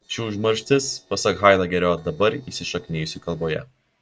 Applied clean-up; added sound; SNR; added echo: neural separator model SepFormer DNS4.